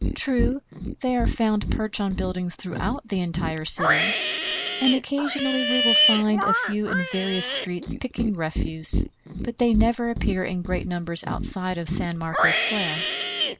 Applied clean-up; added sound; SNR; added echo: none; Livestock, farm animals, working animals; 0 dB; none.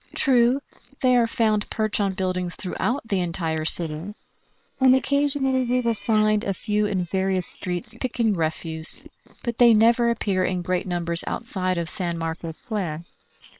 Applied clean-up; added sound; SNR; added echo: neural separator model SepFormer WHAM!.